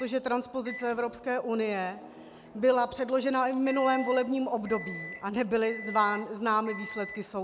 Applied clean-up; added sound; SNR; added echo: none; Microwave oven; 16 dB; none.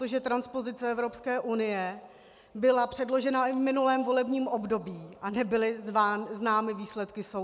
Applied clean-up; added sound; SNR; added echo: none; none; none; none.